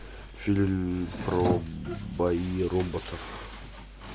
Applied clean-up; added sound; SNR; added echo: none; none; none; none.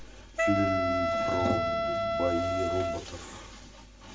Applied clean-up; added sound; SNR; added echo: none; Wind instrument, woodwind instrument; -4 dB; reverberation time 1.0 s.